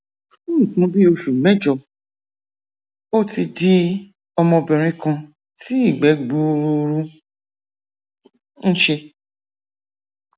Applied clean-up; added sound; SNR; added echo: none; none; none; none.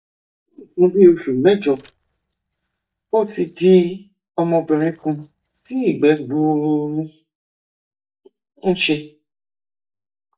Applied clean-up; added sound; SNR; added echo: neural mask model DeepFilterNet 3.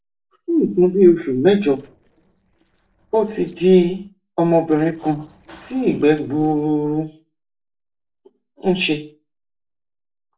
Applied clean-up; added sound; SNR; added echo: neural separator model SepFormer DNS4.